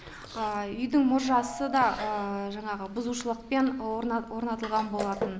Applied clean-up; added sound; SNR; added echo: none; Piano + Chewing, mastication; 13 dB; none.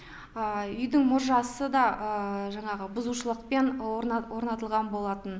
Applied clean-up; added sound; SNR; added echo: none; none; none; none.